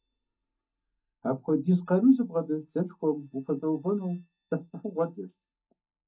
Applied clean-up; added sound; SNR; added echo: neural mask model DeepFilterNet 3.